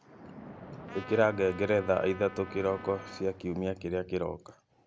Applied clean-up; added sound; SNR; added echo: none; Splash, splatter + Trumpet; 16 dB; none.